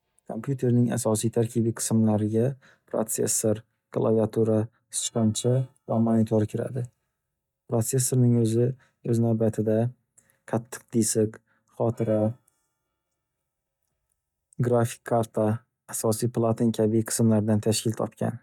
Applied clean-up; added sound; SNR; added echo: neural mask model DeepFilterNet 3.